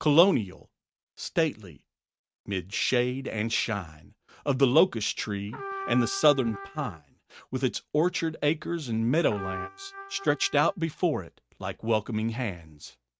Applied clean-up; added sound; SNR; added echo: neural mask model RNNoise.